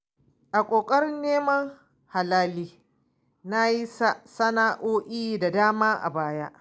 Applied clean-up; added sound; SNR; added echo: none; none; none; none.